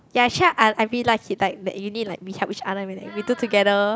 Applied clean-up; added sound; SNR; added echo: none; none; none; none.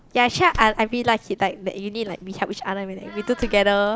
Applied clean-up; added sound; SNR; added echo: none; Door; 17 dB; none.